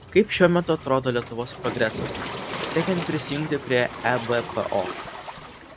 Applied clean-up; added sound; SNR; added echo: none; Waves, surf; 9 dB; none.